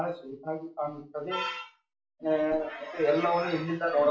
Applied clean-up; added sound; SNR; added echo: none; none; none; reverberation time 0.4 s.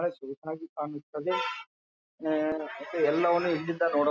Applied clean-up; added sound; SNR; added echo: none; none; none; none.